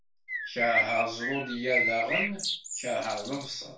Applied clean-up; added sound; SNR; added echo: none; Bird; 0 dB; reverberation time 0.3 s.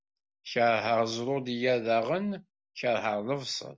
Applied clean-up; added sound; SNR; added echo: none; none; none; none.